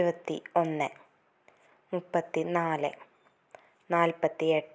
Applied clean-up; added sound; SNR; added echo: none; none; none; none.